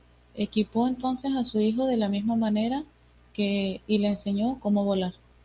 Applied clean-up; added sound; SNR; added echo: none; none; none; none.